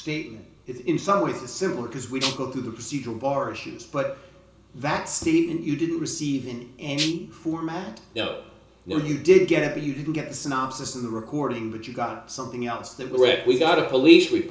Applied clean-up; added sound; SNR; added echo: none; Rattle (instrument); 5 dB; reverberation time 0.5 s.